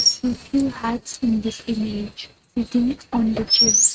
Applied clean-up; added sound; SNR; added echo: neural mask model RNNoise.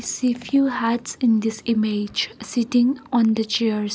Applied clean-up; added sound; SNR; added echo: none; none; none; none.